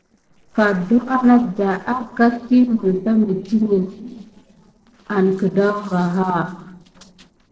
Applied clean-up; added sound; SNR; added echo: neural separator model SepFormer DNS4.